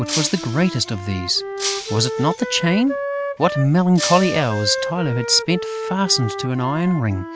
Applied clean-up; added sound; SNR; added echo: none; Wind instrument, woodwind instrument + Shatter; 7 dB; none.